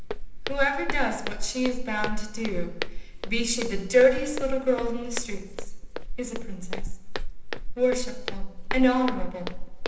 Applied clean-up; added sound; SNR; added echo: none; Walk, footsteps; 0 dB; reverberation time 1.0 s.